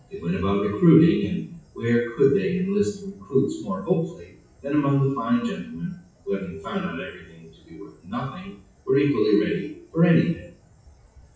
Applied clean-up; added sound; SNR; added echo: classical method WPE with log-MMSE.